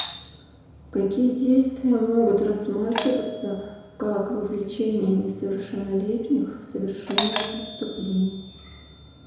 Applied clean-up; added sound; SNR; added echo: none; Doorbell; 7 dB; reverberation time 1.0 s.